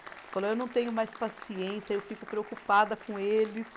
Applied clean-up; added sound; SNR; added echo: none; Applause; 17 dB; none.